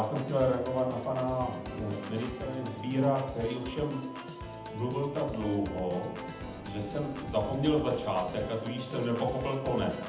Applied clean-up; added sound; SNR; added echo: none; Organ; 10 dB; reverberation time 0.8 s.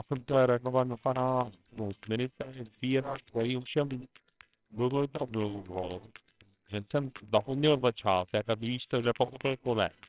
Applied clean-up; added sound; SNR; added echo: neural separator model SepFormer WHAMR!.